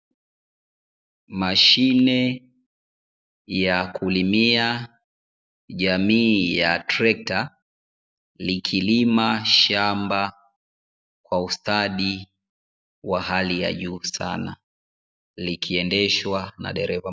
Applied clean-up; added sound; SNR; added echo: none; none; none; none.